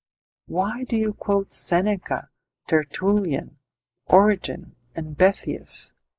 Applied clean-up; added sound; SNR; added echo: neural mask model Resemble Enhance denoiser.